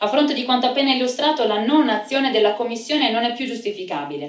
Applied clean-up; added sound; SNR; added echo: none; none; none; reverberation time 0.4 s.